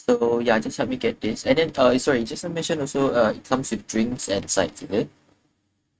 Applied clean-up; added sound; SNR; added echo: neural mask model RNNoise.